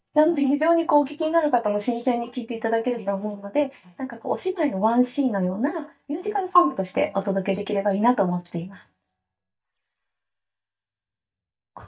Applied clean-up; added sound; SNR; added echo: neural mask model DeepFilterNet 3.